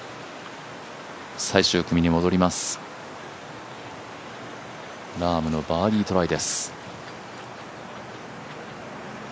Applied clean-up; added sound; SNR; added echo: none; none; none; none.